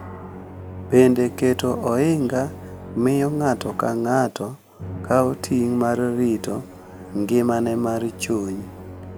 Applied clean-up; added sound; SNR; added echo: none; Musical instrument; 15 dB; none.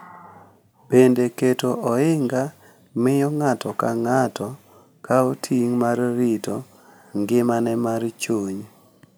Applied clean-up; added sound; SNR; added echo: none; none; none; none.